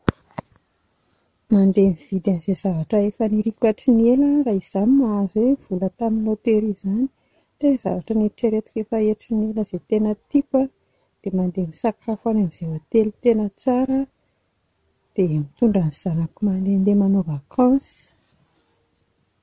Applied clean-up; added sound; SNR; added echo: none; none; none; none.